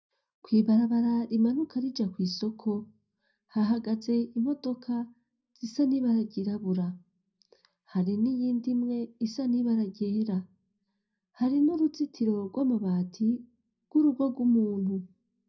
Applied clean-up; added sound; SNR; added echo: none; none; none; reverberation time 0.4 s.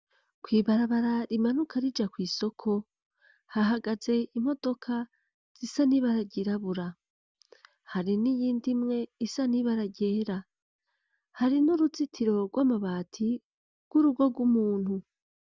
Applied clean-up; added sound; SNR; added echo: none; none; none; none.